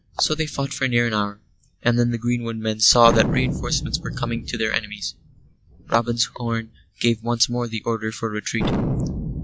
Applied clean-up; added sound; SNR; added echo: classical method log-MMSE.